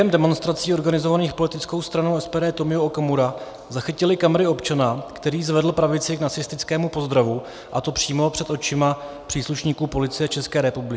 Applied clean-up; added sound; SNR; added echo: none; none; none; none.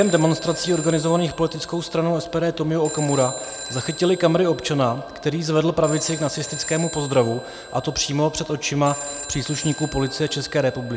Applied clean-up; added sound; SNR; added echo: none; Telephone; 13 dB; none.